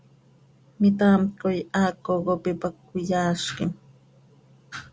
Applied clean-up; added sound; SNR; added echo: none; none; none; none.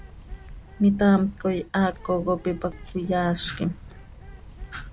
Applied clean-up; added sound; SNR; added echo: none; Bird; 16 dB; none.